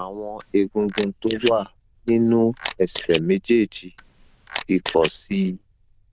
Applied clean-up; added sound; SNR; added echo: neural diffusion model UNIVERSE++.